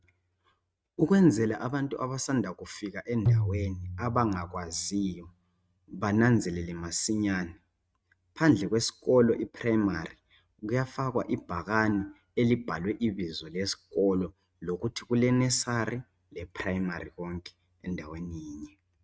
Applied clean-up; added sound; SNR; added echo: neural mask model RNNoise.